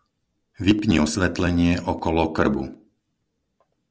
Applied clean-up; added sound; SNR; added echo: none; none; none; none.